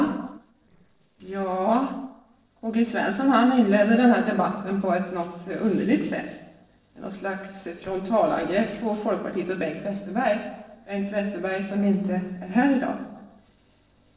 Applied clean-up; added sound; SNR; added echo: neural separator model SepFormer DNS4.